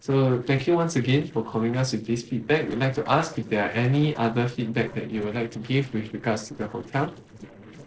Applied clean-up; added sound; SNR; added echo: neural separator model SepFormer DNS4.